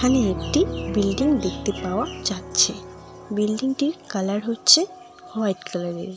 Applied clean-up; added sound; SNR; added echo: none; Piano; 11 dB; none.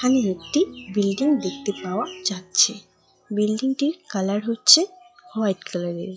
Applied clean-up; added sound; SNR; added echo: classical method log-MMSE.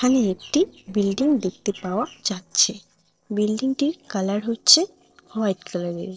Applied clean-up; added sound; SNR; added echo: neural separator model SepFormer DNS4.